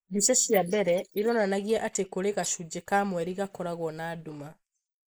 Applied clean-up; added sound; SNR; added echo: neural mask model Resemble Enhance denoiser.